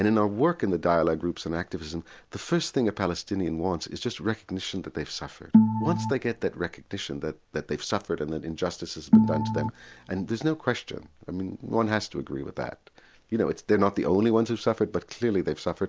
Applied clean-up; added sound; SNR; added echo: none; Organ; -4 dB; none.